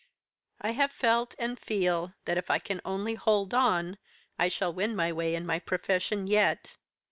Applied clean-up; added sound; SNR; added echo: none; none; none; none.